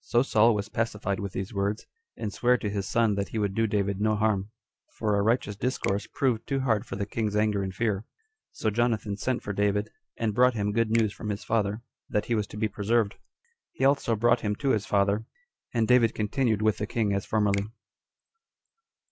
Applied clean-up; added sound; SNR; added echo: none; Finger snapping; 19 dB; none.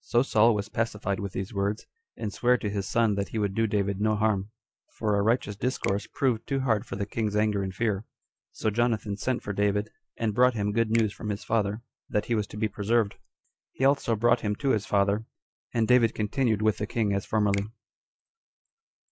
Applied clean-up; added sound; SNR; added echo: neural mask model Resemble Enhance denoiser.